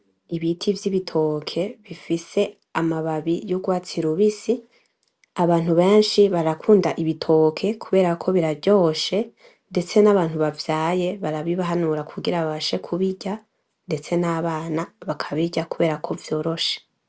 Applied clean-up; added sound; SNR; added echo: none; none; none; none.